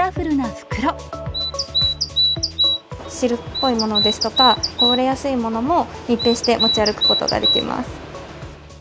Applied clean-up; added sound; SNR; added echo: none; Bird vocalization, bird call, bird song; -1 dB; none.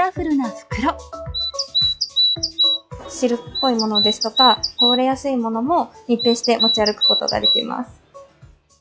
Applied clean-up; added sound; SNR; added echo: classical method log-MMSE.